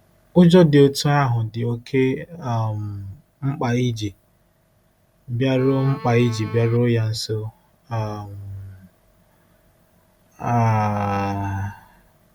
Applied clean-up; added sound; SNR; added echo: none; Bowed string instrument; 15 dB; none.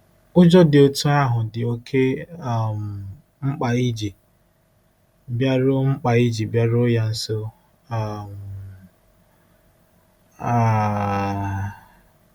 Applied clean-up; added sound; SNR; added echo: none; none; none; none.